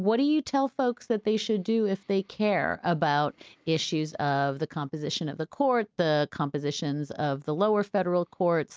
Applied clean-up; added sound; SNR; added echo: none; none; none; none.